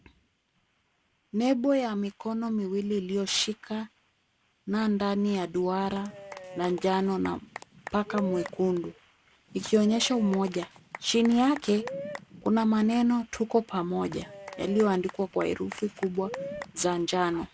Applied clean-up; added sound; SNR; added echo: none; Applause / Cheering / Clapping; 14 dB; none.